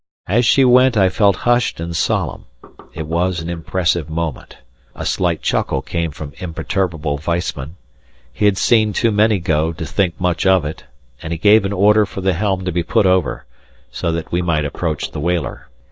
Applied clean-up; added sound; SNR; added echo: neural mask model DeepFilterNet 3.